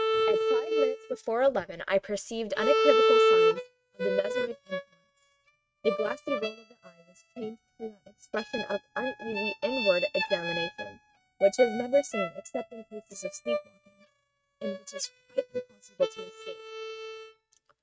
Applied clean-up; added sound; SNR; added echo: neural mask model RNNoise.